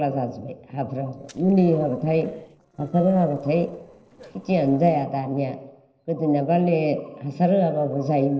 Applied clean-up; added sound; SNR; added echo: neural separator model SepFormer DNS4.